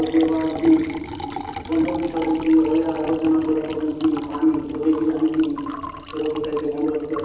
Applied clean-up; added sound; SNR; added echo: none; Liquid; 12 dB; reverberation time 1.1 s.